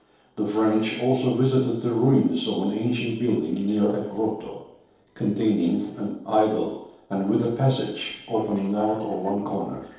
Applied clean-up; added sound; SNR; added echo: neural separator model SepFormer DNS4.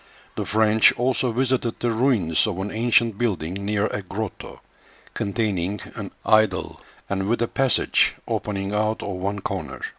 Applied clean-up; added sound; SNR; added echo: none; none; none; none.